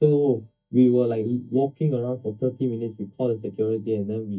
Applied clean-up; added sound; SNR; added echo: neural mask model DeepFilterNet 3.